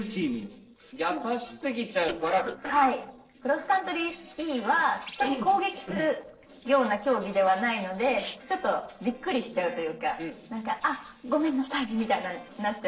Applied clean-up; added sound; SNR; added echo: neural separator model SepFormer DNS4.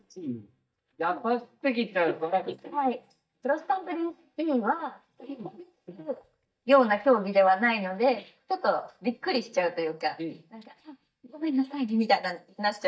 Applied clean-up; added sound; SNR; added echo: neural mask model DeepFilterNet 3.